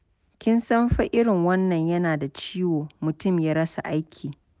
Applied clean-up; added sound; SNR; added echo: none; none; none; none.